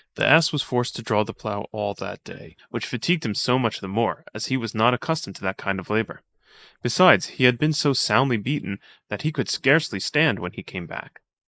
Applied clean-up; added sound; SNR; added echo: neural mask model Resemble Enhance denoiser.